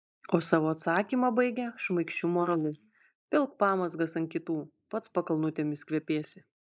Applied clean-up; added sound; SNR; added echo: neural mask model Resemble Enhance denoiser.